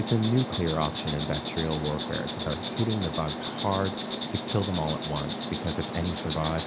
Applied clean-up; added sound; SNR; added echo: none; Insect; 1 dB; none.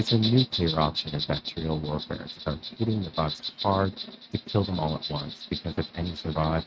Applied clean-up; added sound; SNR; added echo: neural mask model RNNoise.